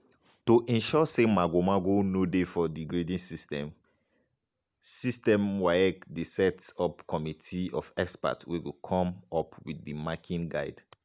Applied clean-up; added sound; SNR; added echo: none; none; none; none.